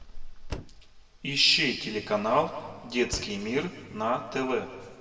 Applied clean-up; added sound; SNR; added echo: none; Slam; 16 dB; reverberation time 1.6 s.